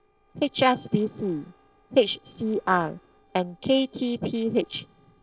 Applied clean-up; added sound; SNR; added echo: neural separator model SepFormer DNS4.